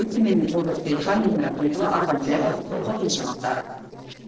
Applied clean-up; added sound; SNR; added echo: neural separator model SepFormer DNS4.